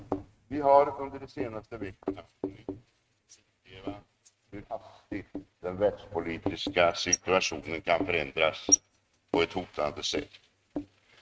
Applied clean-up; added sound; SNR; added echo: neural mask model RNNoise.